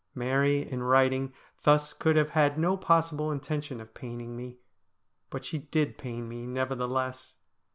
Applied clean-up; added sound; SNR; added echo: none; none; none; none.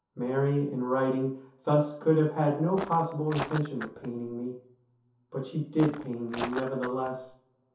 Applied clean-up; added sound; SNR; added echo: none; Walk, footsteps; 10 dB; reverberation time 0.5 s.